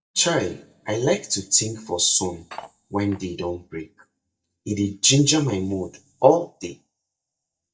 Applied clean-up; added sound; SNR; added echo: neural mask model DeepFilterNet 3.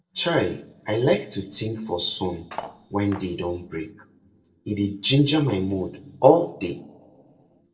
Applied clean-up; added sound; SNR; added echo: neural separator model SepFormer DNS4.